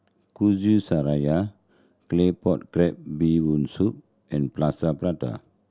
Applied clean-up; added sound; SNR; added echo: none; none; none; none.